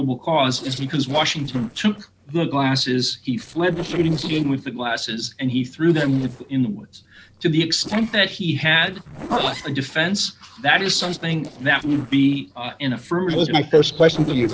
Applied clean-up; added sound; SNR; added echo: neural separator model SepFormer DNS4.